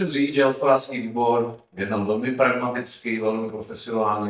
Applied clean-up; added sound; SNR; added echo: neural mask model DeepFilterNet 3.